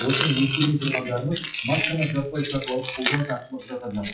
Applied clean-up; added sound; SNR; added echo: classical method WPE with log-MMSE.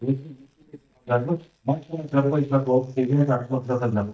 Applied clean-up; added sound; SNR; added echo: neural mask model DeepFilterNet 3.